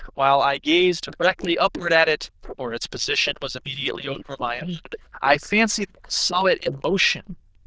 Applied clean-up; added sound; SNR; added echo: neural diffusion model UNIVERSE++.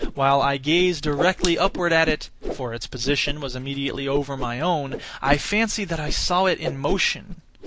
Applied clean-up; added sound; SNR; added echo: none; Whoosh, swoosh, swish; 8 dB; none.